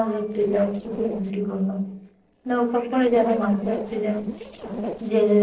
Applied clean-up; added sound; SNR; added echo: neural separator model SepFormer DNS4.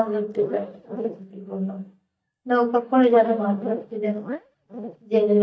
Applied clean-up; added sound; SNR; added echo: neural mask model DeepFilterNet 3.